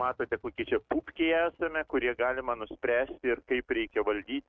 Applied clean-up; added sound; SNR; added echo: neural mask model RNNoise.